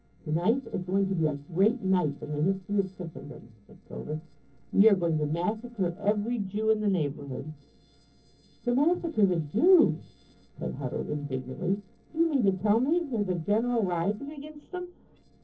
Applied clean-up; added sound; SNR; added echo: neural separator model SepFormer DNS4.